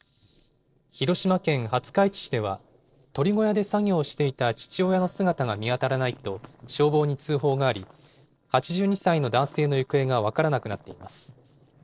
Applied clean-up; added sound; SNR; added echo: neural separator model SepFormer DNS4.